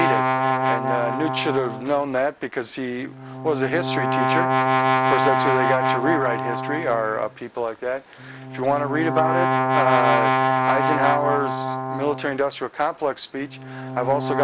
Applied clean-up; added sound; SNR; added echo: none; Brass instrument; -1 dB; none.